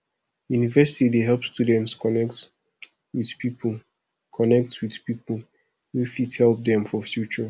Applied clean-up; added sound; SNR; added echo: none; none; none; none.